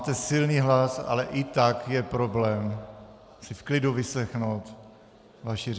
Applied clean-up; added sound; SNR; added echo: none; none; none; none.